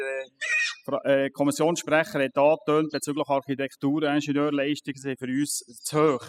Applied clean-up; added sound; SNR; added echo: classical method spectral subtraction.